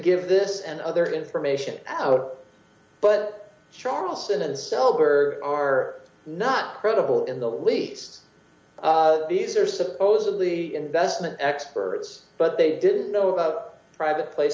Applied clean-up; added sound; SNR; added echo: none; none; none; none.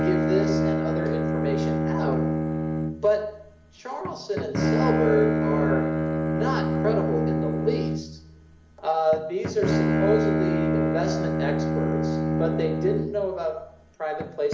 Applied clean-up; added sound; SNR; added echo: none; Bowed string instrument; -3 dB; reverberation time 0.7 s.